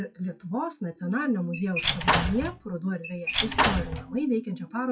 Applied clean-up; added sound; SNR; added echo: classical method WPE with log-MMSE.